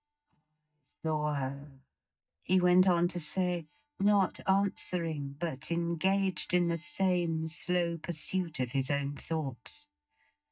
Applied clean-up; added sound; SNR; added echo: neural mask model DeepFilterNet 3.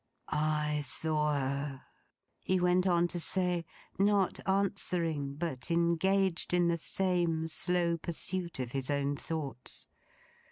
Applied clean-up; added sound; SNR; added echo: none; none; none; none.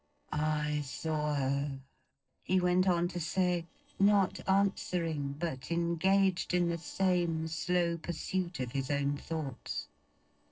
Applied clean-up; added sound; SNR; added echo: neural separator model SepFormer DNS4.